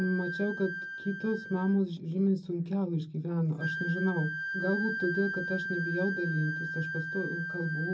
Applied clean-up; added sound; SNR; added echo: none; Wind instrument, woodwind instrument; 6 dB; reverberation time 0.4 s.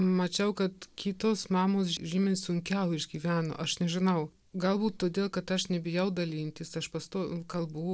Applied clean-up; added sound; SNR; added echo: none; none; none; none.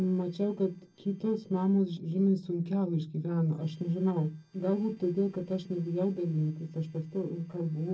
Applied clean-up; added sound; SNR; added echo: neural separator model SepFormer DNS4.